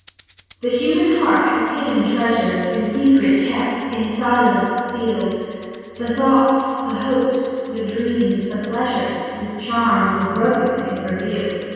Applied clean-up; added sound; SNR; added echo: none; Rattle (instrument); 17 dB; reverberation time 2.1 s.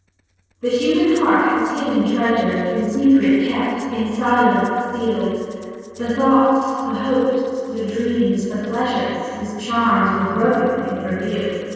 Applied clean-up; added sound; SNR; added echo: neural separator model SepFormer DNS4.